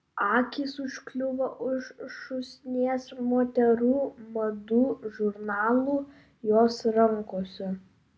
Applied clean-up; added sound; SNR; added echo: none; none; none; none.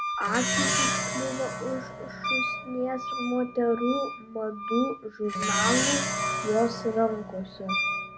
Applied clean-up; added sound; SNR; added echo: none; Wind instrument, woodwind instrument + Plucked string instrument; 0 dB; none.